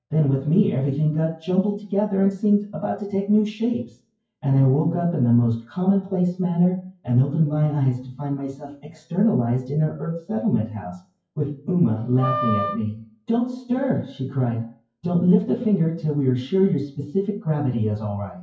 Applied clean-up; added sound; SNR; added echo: classical method WPE with log-MMSE.